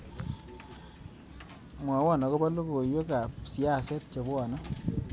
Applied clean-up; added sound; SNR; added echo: none; Wind / Boat, Water vehicle; 10 dB; none.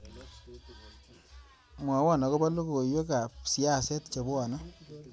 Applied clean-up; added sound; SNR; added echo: none; none; none; none.